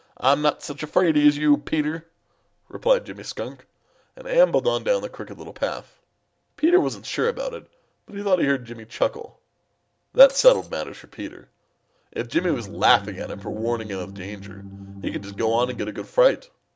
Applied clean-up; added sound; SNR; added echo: none; Shatter + Organ; 13 dB; none.